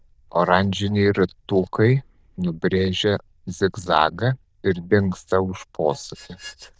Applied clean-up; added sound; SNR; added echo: neural diffusion model UNIVERSE++.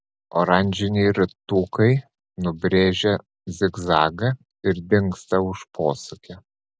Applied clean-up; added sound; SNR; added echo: none; none; none; none.